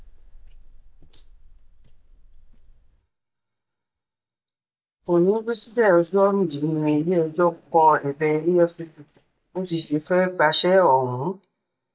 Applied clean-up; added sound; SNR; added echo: neural mask model DeepFilterNet 3.